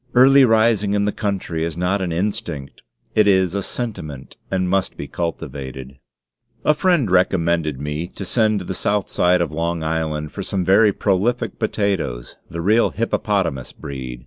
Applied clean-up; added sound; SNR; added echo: none; none; none; none.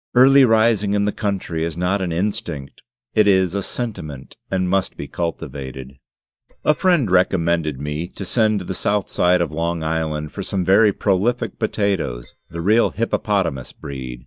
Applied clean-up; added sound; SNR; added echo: neural mask model DeepFilterNet 3.